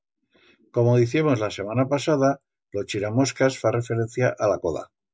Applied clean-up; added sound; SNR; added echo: none; none; none; none.